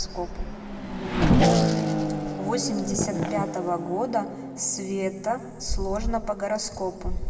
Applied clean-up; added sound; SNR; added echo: none; Race car, auto racing / Accelerating, revving, vroom; -4 dB; reverberation time 2.4 s.